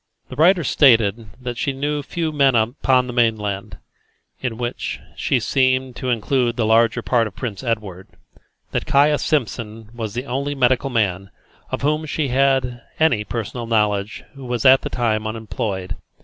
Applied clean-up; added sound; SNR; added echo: none; none; none; none.